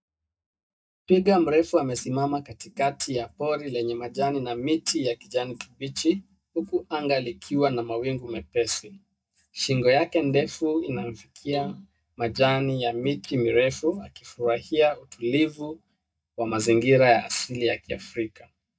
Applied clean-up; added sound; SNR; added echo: neural mask model DeepFilterNet 3.